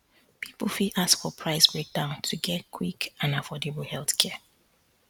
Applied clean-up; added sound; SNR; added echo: none; none; none; none.